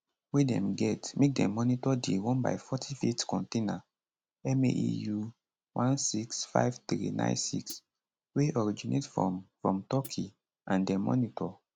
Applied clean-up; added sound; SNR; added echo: none; Hi-hat; 17 dB; none.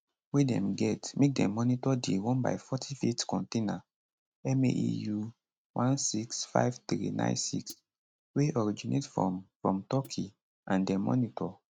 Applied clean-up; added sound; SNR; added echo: neural mask model RNNoise.